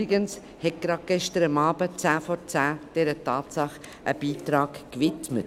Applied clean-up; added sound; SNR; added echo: none; Subway, metro, underground; 19 dB; none.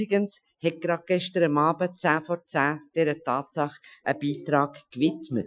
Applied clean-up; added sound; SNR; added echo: classical method Wiener filter.